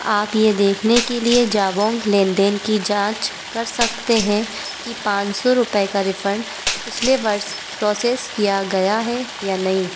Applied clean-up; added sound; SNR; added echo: none; Stream + Shatter; 9 dB; none.